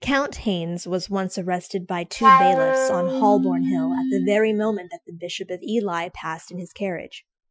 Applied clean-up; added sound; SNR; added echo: classical method Wiener filter.